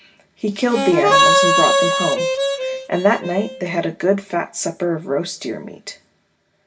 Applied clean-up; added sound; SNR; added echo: none; Harmonica; -4 dB; reverberation time 0.1 s.